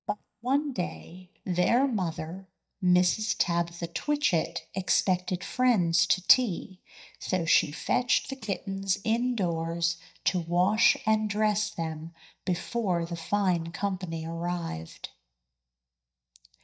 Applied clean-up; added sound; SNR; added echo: neural mask model DeepFilterNet 3.